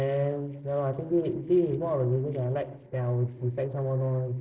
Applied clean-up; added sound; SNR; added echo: neural separator model SepFormer DNS4.